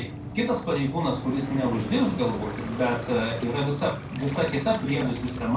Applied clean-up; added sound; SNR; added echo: none; Waves, surf; 8 dB; reverberation time 0.2 s.